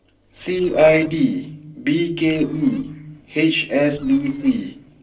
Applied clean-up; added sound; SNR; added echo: neural separator model SepFormer DNS4.